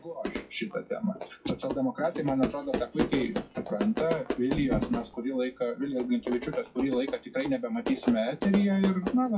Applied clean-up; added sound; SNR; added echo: classical method WPE with log-MMSE.